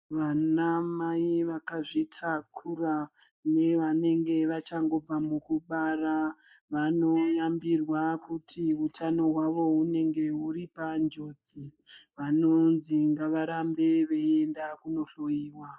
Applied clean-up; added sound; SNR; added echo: neural mask model Resemble Enhance denoiser.